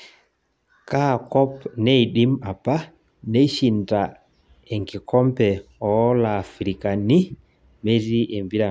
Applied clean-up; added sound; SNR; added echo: none; none; none; none.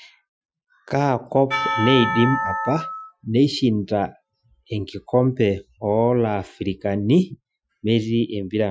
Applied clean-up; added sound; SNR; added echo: classical method Wiener filter.